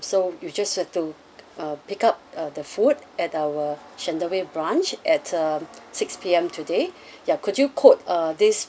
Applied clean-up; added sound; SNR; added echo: none; none; none; none.